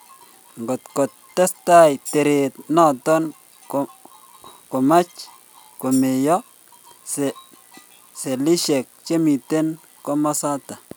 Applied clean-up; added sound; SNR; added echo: none; Tambourine; 18 dB; none.